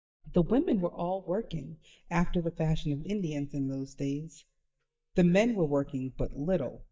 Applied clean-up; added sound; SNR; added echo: neural mask model DeepFilterNet 3.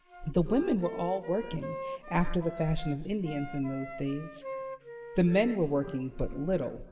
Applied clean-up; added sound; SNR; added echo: none; Wind instrument, woodwind instrument; 12 dB; reverberation time 2.6 s.